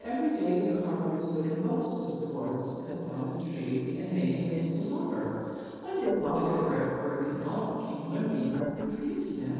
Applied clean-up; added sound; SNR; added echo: neural separator model SepFormer DNS4.